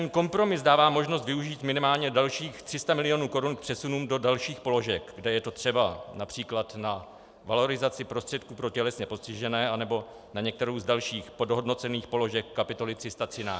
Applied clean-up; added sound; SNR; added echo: none; none; none; none.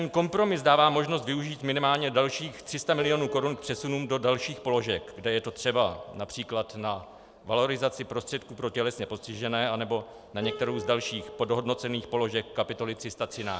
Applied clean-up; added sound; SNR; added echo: none; Piano; 17 dB; none.